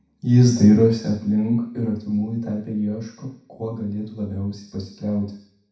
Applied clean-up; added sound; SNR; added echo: none; none; none; reverberation time 0.6 s.